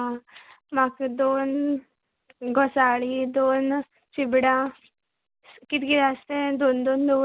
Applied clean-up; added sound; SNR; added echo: none; none; none; none.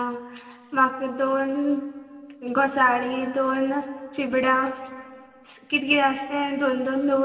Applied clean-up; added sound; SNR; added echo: none; none; none; reverberation time 2.6 s.